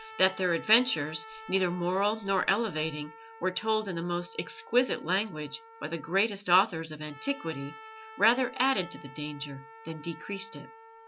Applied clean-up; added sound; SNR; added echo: none; Trumpet; 18 dB; none.